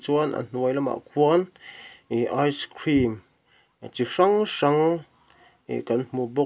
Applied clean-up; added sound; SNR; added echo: none; none; none; none.